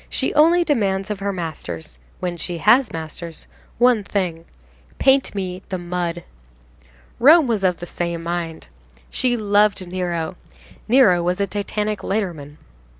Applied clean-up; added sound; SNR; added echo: none; none; none; none.